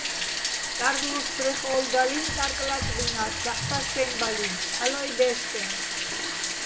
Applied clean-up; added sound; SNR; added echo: none; Bathtub (filling or washing); -1 dB; none.